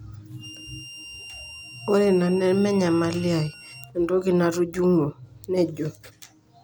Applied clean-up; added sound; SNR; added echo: none; Harmonica; 18 dB; none.